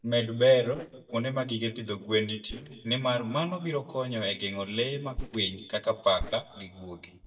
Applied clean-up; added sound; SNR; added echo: neural mask model DeepFilterNet 3.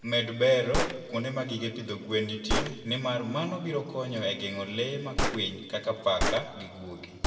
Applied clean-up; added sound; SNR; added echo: none; Gunshot, gunfire; 4 dB; reverberation time 1.5 s.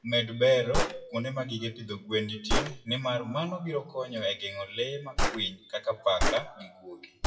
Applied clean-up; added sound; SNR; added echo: classical method WPE with log-MMSE.